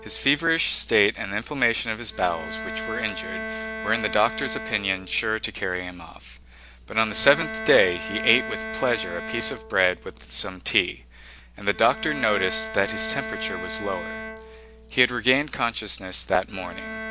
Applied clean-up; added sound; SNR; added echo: none; Bowed string instrument; 11 dB; none.